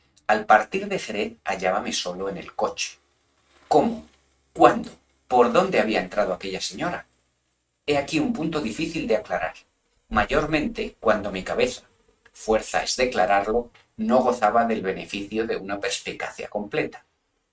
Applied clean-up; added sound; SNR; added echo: neural mask model RNNoise.